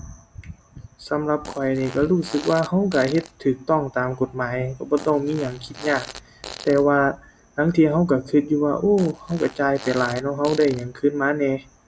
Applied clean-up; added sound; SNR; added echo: none; Fart; 17 dB; none.